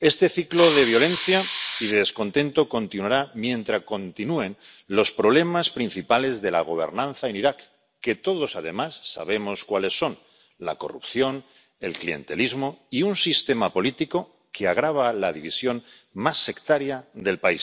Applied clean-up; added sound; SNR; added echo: none; Hiss; -3 dB; none.